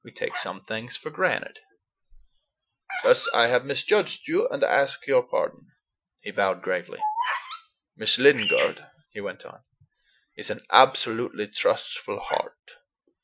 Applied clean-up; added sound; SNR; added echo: classical method Wiener filter.